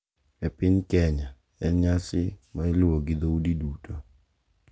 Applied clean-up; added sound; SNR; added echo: none; none; none; none.